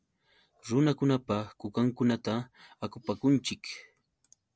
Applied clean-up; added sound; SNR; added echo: none; none; none; none.